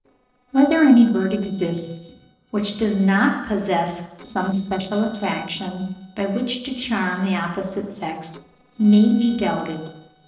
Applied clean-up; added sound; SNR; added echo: neural separator model SepFormer DNS4.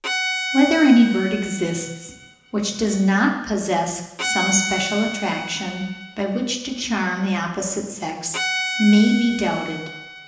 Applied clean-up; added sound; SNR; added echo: none; Bowed string instrument; 9 dB; reverberation time 1.0 s.